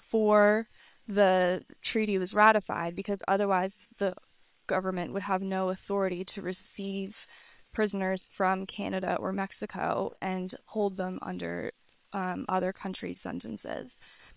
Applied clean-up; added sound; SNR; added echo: neural separator model SepFormer WHAM!.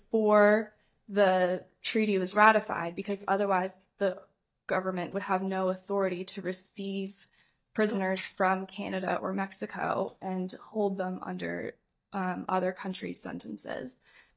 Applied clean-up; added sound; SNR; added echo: neural mask model DeepFilterNet 3.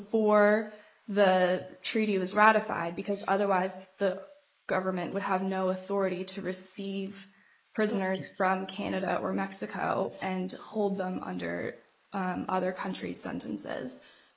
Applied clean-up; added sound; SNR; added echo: neural mask model Resemble Enhance denoiser.